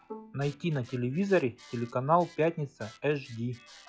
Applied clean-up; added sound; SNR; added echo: classical method log-MMSE.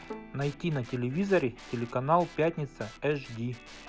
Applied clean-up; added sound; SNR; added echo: none; Guitar + Bowed string instrument; 18 dB; none.